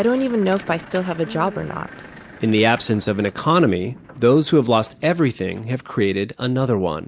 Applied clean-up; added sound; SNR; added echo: none; none; none; none.